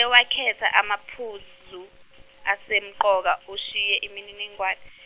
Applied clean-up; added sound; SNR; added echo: none; none; none; none.